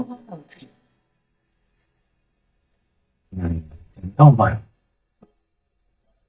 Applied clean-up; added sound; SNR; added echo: neural mask model DeepFilterNet 3.